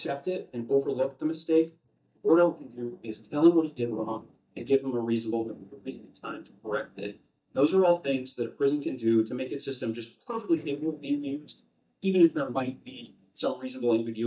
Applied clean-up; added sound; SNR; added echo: neural mask model DeepFilterNet 3.